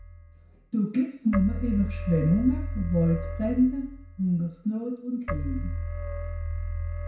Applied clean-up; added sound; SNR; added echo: none; Keyboard (musical); 5 dB; reverberation time 0.6 s.